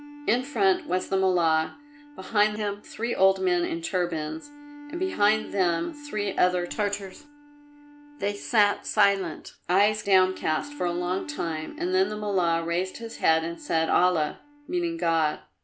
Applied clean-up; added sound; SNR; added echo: none; Bowed string instrument; 18 dB; none.